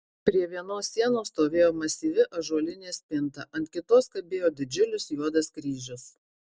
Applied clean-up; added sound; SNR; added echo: none; none; none; none.